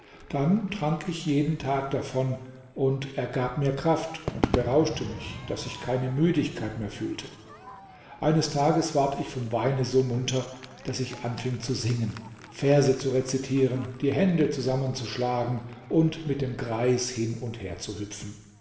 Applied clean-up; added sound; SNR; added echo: none; Crowd / Fireworks; 14 dB; reverberation time 1.2 s.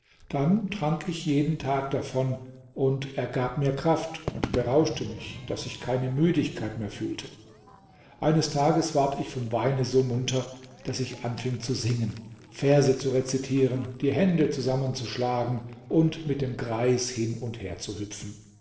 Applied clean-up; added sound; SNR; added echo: neural separator model SepFormer DNS4.